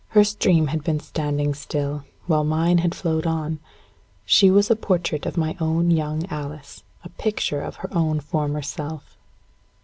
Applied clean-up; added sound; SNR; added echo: none; none; none; none.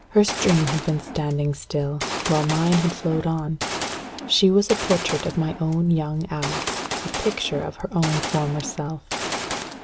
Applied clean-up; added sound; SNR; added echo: none; Gunshot, gunfire; 7 dB; none.